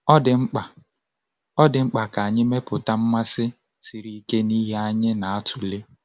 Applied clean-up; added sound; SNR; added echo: none; none; none; none.